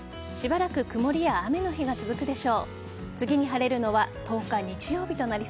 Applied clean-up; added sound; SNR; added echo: none; none; none; none.